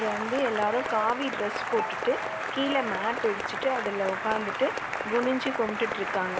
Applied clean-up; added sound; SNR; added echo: none; Applause / Cheering; 3 dB; none.